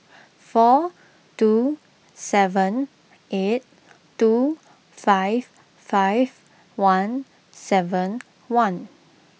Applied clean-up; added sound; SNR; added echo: none; none; none; none.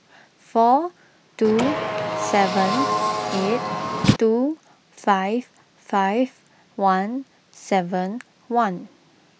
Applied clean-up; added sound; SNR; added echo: none; Car; 1 dB; none.